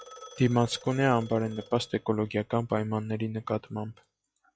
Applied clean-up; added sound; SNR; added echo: classical method log-MMSE.